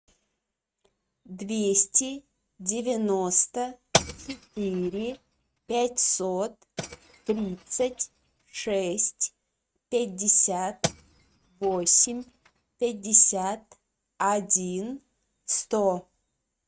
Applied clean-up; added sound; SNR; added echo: neural mask model RNNoise.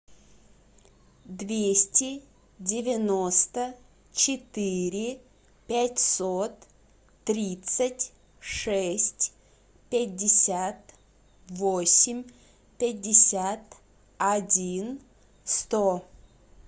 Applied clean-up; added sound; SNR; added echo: none; none; none; none.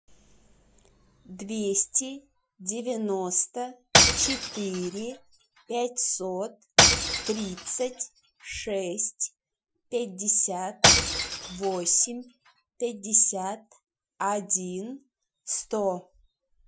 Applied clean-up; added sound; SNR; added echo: classical method Wiener filter.